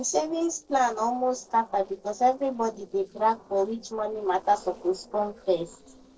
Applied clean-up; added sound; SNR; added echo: neural separator model SepFormer DNS4.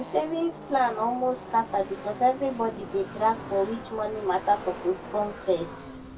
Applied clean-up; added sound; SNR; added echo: none; Car passing by / Race car, auto racing; 13 dB; reverberation time 0.1 s.